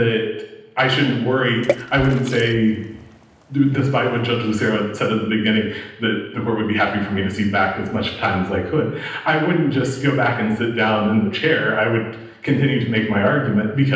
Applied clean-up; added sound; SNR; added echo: none; Water / Splash, splatter; 11 dB; reverberation time 0.9 s.